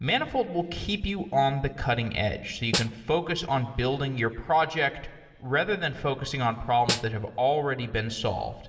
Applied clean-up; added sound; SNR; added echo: none; Snare drum; 6 dB; reverberation time 1.9 s.